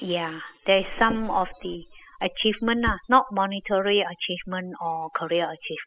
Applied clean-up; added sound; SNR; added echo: classical method spectral subtraction.